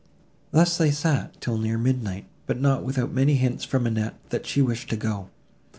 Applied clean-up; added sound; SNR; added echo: none; none; none; none.